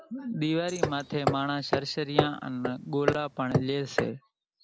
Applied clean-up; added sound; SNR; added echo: none; Hammer; 0 dB; none.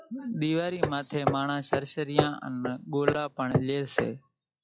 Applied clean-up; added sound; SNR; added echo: classical method log-MMSE.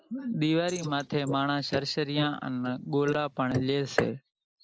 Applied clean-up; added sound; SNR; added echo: neural mask model Resemble Enhance denoiser.